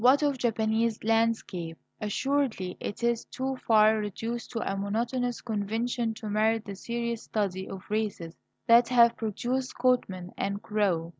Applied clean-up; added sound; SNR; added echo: none; none; none; none.